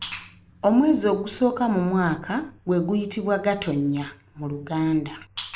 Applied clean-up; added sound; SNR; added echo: none; none; none; none.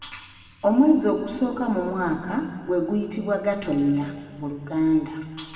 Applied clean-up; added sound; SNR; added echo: none; none; none; reverberation time 2.0 s.